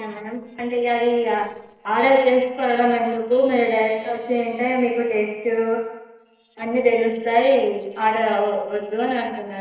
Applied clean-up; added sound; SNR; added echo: neural separator model SepFormer DNS4.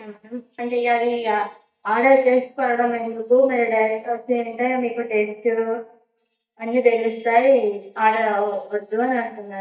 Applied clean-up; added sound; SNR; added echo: neural mask model DeepFilterNet 3.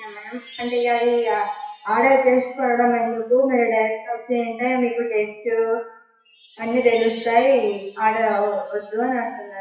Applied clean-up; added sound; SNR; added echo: classical method WPE with log-MMSE.